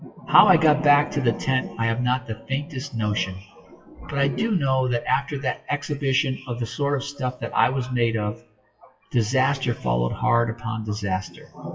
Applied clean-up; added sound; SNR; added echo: classical method WPE with log-MMSE.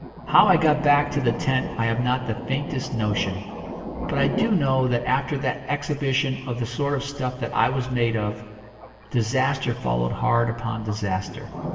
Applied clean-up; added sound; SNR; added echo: none; Thunder; 10 dB; reverberation time 2.4 s.